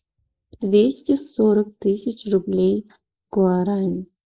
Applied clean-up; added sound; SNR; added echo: neural mask model Resemble Enhance denoiser.